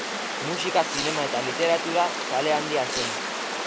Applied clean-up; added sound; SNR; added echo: none; Domestic sounds, home sounds + Water; 2 dB; none.